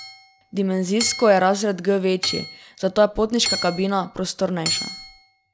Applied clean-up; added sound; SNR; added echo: none; Hammer / Chink, clink; 10 dB; none.